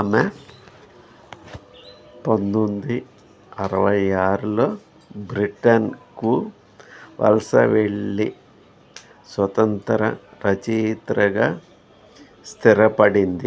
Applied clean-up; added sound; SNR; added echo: none; none; none; none.